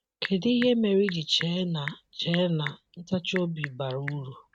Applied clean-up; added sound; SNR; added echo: neural mask model RNNoise.